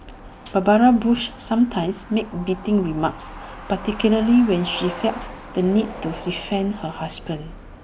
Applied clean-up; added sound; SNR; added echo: none; Truck; 17 dB; none.